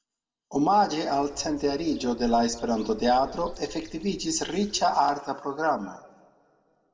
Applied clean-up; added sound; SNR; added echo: none; Bird; 18 dB; reverberation time 1.2 s.